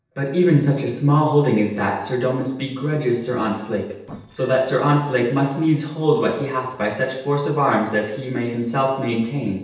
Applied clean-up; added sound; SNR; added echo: neural separator model SepFormer DNS4.